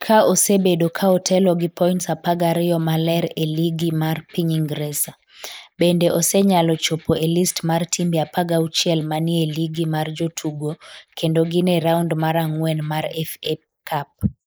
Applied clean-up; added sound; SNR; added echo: neural mask model Resemble Enhance denoiser.